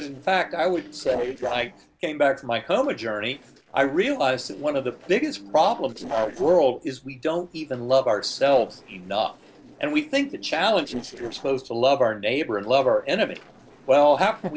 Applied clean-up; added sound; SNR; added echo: neural separator model SepFormer DNS4.